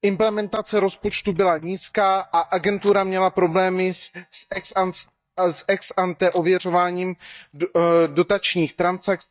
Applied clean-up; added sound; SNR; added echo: neural mask model DeepFilterNet 3.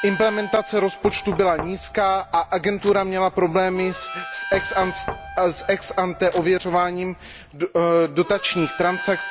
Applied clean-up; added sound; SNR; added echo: none; Knock + Harmonica; 12 dB; none.